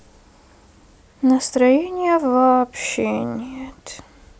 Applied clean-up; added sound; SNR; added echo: none; none; none; none.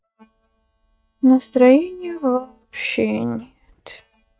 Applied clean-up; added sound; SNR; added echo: neural mask model DeepFilterNet 3.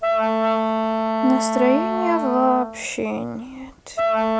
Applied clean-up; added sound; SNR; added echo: none; Wind instrument, woodwind instrument; -1 dB; none.